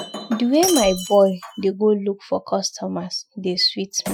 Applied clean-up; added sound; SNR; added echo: classical method Wiener filter.